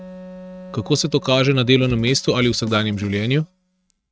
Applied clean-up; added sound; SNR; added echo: neural mask model RNNoise.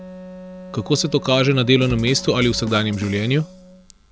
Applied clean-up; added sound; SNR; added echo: none; Wind instrument, woodwind instrument + Drum kit; 15 dB; none.